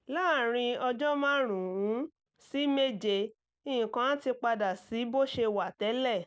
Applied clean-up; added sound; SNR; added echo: none; none; none; none.